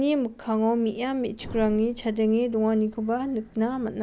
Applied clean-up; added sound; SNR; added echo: none; none; none; none.